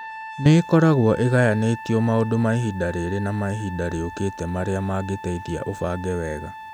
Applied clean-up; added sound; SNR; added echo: none; Trumpet; 15 dB; none.